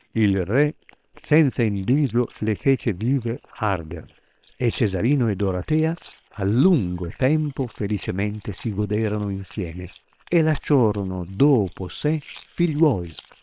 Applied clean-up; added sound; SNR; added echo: neural separator model SepFormer WHAM!.